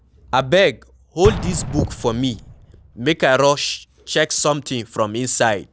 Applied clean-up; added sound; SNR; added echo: none; Explosion; 12 dB; none.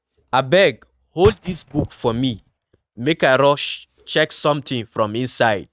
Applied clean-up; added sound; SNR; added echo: neural mask model RNNoise.